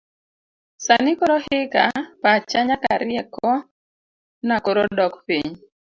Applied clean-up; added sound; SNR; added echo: none; none; none; none.